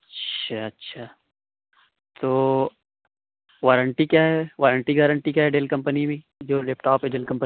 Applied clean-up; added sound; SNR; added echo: none; none; none; none.